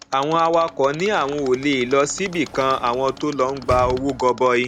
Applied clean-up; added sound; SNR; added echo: none; Sliding door / Slam + Mechanisms; 16 dB; none.